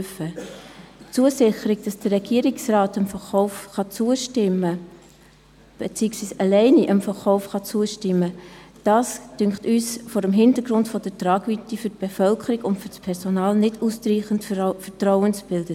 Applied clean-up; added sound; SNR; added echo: none; none; none; none.